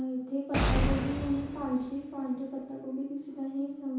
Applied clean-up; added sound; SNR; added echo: none; Boom; 1 dB; reverberation time 0.8 s.